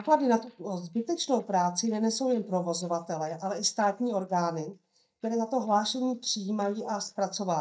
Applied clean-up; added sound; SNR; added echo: neural mask model DeepFilterNet 3.